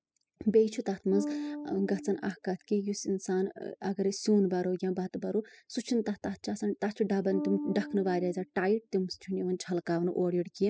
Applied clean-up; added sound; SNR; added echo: classical method spectral subtraction.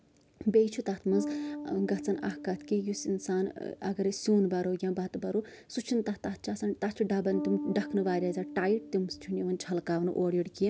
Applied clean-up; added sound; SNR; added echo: none; Bass guitar; 12 dB; none.